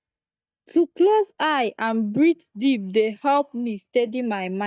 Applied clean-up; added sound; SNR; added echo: neural mask model DeepFilterNet 3.